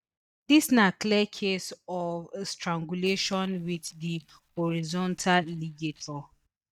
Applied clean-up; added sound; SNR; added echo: neural mask model DeepFilterNet 3.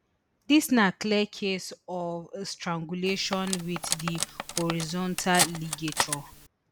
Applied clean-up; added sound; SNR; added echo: none; Cutlery, silverware; 4 dB; none.